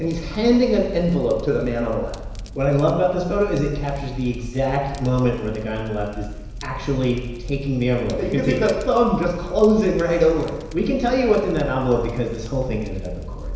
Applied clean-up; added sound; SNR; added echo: none; Fire; 11 dB; reverberation time 1.0 s.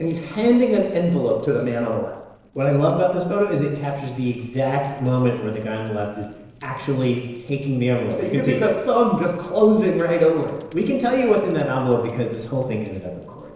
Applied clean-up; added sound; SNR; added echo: neural separator model SepFormer DNS4.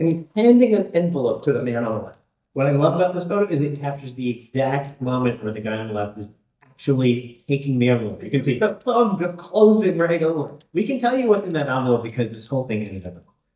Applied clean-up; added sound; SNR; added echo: neural mask model DeepFilterNet 3.